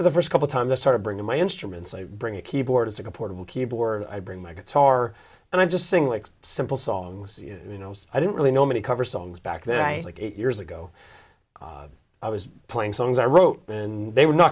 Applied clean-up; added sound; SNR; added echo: none; none; none; none.